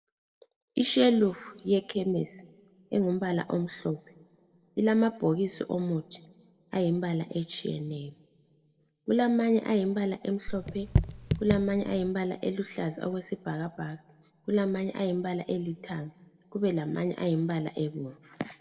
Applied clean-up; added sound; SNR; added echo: none; Raindrop / Drip; 1 dB; reverberation time 0.7 s.